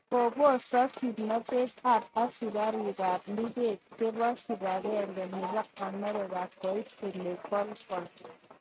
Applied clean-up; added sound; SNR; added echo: neural mask model RNNoise.